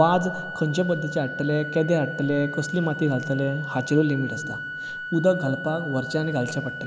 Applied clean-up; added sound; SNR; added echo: none; Organ; 9 dB; none.